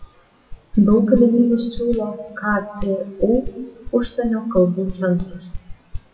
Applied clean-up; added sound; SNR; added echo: classical method WPE with log-MMSE.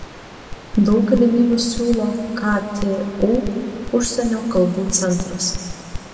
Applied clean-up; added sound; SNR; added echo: none; Crackle; 11 dB; reverberation time 2.1 s.